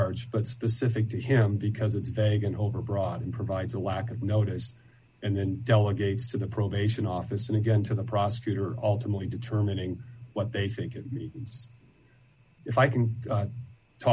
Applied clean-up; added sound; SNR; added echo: none; none; none; none.